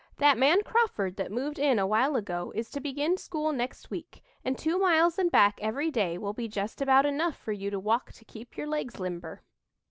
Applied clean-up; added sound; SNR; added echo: none; none; none; none.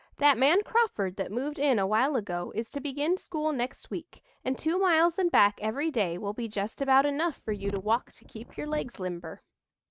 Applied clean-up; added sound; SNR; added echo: neural mask model RNNoise.